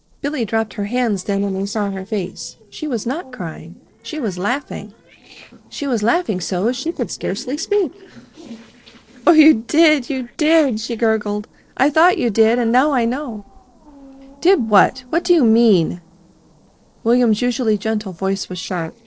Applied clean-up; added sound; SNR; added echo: neural separator model SepFormer DNS4.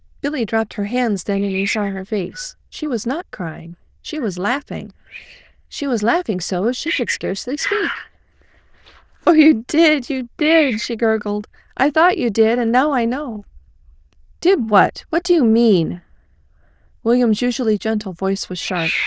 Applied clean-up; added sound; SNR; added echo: neural diffusion model UNIVERSE++.